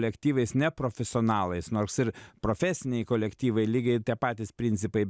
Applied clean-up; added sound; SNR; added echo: none; none; none; none.